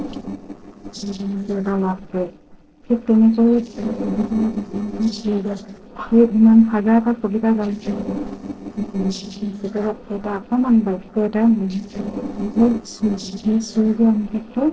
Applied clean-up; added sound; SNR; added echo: neural separator model SepFormer DNS4.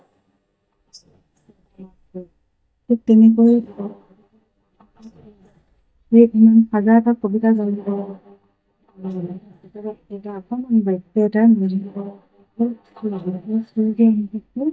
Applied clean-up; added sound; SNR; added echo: neural mask model DeepFilterNet 3.